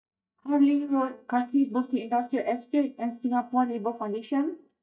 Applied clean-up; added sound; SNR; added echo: neural mask model DeepFilterNet 3.